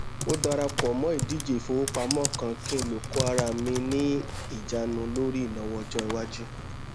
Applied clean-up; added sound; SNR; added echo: none; Computer keyboard; 4 dB; none.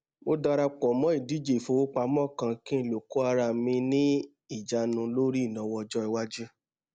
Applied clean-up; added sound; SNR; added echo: none; none; none; none.